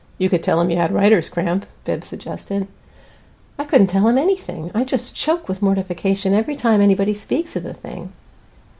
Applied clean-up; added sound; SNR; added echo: none; none; none; none.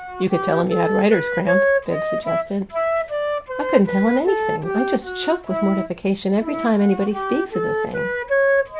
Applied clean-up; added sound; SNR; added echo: none; Wind instrument, woodwind instrument; 1 dB; none.